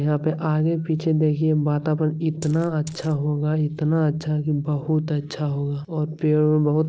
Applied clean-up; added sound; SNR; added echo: neural separator model SepFormer DNS4.